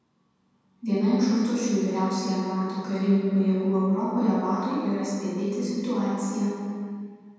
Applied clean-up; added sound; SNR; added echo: none; none; none; reverberation time 2.0 s.